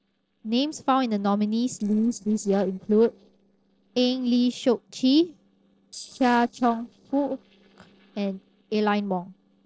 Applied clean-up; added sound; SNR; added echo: neural separator model SepFormer DNS4.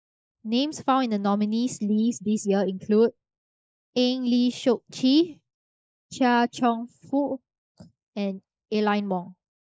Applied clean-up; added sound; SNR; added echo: neural mask model Resemble Enhance denoiser.